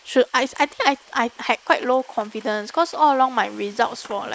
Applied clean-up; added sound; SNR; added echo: neural mask model Resemble Enhance denoiser.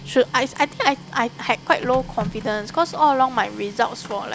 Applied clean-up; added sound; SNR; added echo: none; Printer; 15 dB; none.